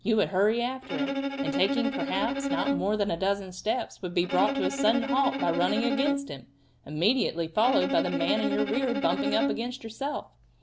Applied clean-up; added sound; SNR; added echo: none; Bowed string instrument; 3 dB; none.